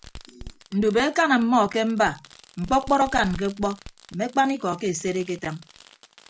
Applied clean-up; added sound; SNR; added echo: none; Fireworks; 19 dB; none.